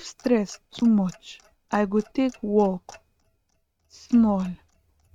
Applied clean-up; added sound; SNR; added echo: neural mask model RNNoise.